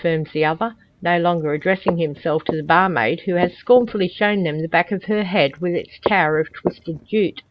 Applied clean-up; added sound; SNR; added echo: none; Walk, footsteps; 12 dB; none.